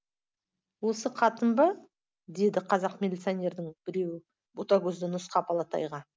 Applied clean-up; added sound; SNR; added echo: none; none; none; none.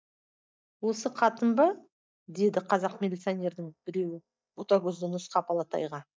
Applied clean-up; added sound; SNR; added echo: neural mask model DeepFilterNet 3.